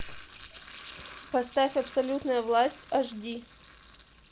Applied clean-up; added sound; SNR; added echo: none; Sink (filling or washing); 18 dB; none.